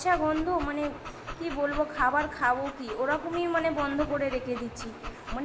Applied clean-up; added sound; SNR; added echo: none; Dog; 12 dB; none.